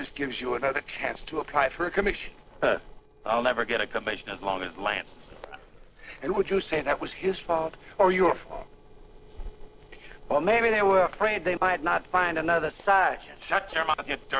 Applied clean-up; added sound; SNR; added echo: neural separator model SepFormer DNS4.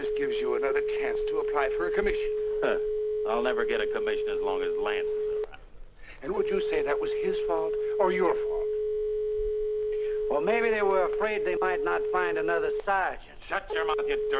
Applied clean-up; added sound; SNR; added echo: none; Telephone; -2 dB; none.